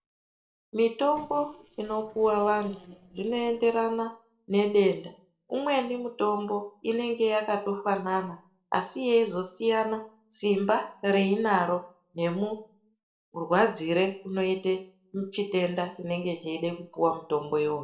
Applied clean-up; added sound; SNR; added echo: neural separator model SepFormer DNS4.